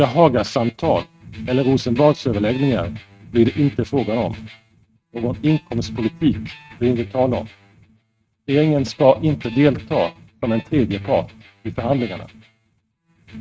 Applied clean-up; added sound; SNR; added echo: neural mask model RNNoise.